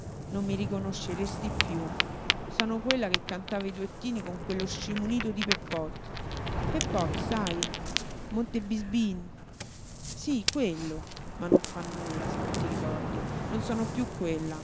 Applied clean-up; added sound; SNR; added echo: none; Ocean; 0 dB; none.